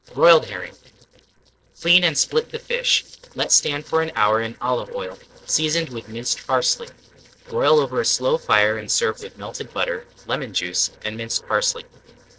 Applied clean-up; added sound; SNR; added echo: neural separator model SepFormer DNS4.